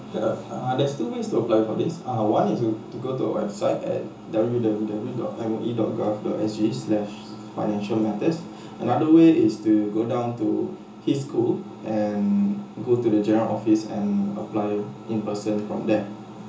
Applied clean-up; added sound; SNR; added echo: none; none; none; reverberation time 0.6 s.